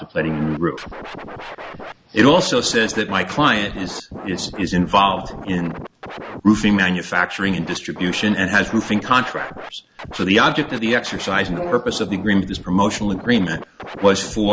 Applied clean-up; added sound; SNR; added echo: none; Scratching (performance technique) + Brass instrument; 13 dB; none.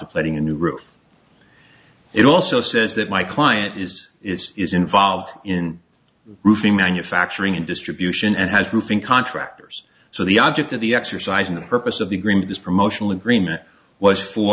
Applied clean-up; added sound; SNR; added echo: none; none; none; none.